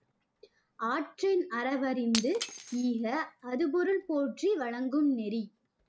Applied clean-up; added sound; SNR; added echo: none; Shatter; 15 dB; none.